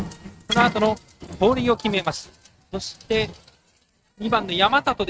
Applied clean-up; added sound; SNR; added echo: neural mask model RNNoise.